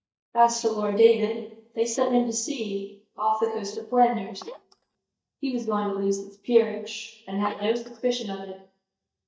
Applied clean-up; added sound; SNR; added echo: neural mask model DeepFilterNet 3.